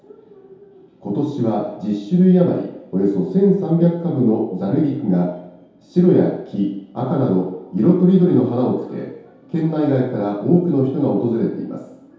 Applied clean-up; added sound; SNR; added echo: none; none; none; reverberation time 0.8 s.